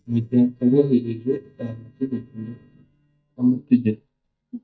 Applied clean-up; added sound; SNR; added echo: neural mask model DeepFilterNet 3.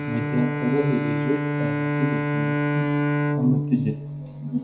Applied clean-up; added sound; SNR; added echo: none; Bowed string instrument; -2 dB; reverberation time 0.5 s.